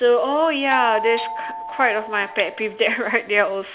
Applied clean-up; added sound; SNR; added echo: none; Doorbell; 8 dB; none.